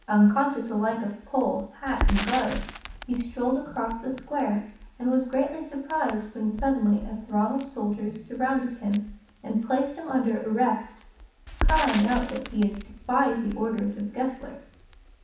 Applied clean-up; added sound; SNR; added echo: none; Crackle; 8 dB; reverberation time 0.7 s.